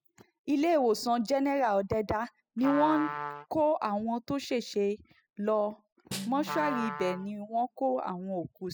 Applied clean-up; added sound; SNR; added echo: classical method spectral subtraction.